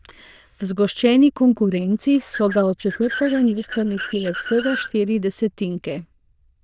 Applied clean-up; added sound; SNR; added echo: neural diffusion model UNIVERSE++.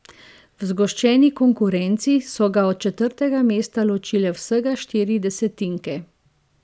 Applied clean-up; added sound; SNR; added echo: none; none; none; none.